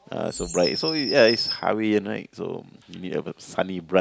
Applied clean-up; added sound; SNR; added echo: none; Bird vocalization, bird call, bird song; 8 dB; none.